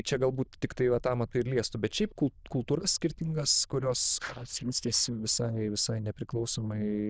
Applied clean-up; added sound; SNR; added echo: neural diffusion model UNIVERSE++.